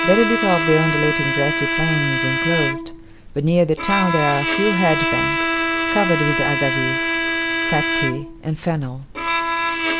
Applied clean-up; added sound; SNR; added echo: none; Bowed string instrument; 0 dB; none.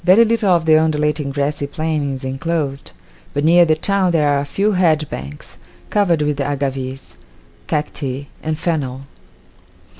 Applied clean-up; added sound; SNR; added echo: none; none; none; none.